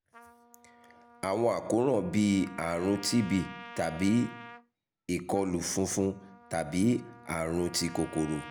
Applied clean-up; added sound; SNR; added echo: none; Trumpet; 19 dB; none.